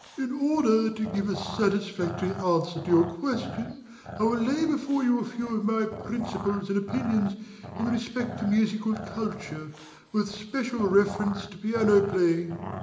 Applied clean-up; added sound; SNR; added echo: none; Growling; 13 dB; reverberation time 0.8 s.